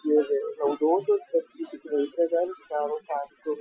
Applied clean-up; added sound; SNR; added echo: classical method Wiener filter.